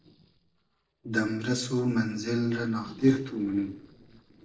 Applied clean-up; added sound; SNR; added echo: neural separator model SepFormer DNS4.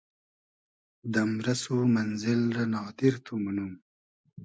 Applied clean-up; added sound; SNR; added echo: none; none; none; none.